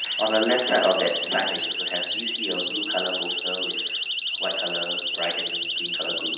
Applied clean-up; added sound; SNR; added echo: none; Siren; 0 dB; reverberation time 0.9 s.